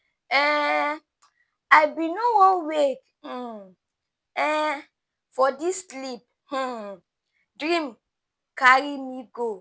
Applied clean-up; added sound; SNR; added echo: none; none; none; none.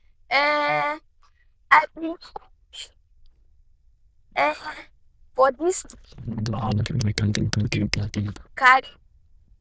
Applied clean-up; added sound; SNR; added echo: neural diffusion model UNIVERSE++.